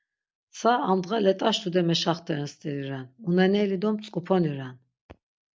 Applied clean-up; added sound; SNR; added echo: none; none; none; none.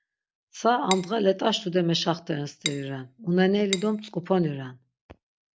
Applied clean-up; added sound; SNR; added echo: none; Cutlery, silverware / Dishes, pots, and pans; 9 dB; none.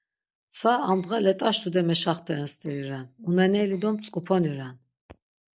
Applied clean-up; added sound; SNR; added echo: neural separator model SepFormer DNS4.